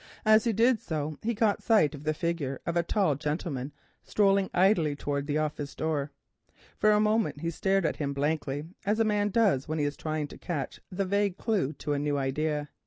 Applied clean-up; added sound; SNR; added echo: none; none; none; none.